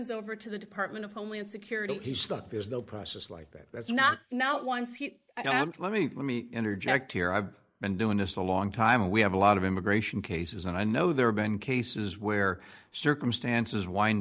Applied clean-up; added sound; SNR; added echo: neural mask model Resemble Enhance denoiser.